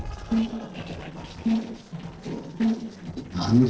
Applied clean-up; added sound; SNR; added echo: neural separator model SepFormer DNS4.